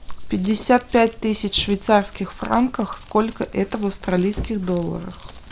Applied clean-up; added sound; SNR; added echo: none; Crumpling, crinkling; 20 dB; none.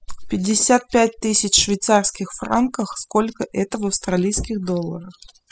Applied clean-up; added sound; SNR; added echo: classical method spectral subtraction.